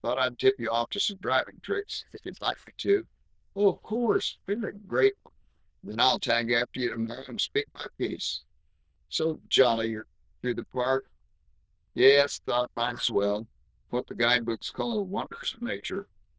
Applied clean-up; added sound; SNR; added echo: neural diffusion model UNIVERSE++.